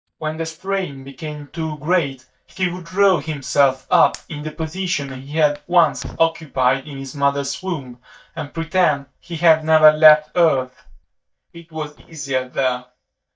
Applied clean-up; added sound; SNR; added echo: neural mask model DeepFilterNet 3.